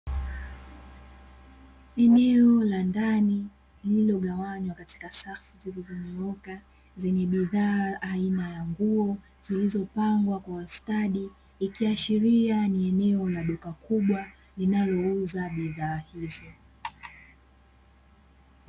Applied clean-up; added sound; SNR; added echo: none; none; none; none.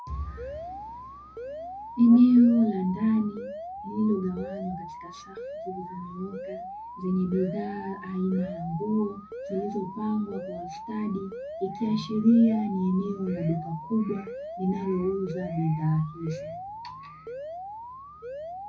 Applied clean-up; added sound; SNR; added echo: none; Alarm; 12 dB; reverberation time 0.4 s.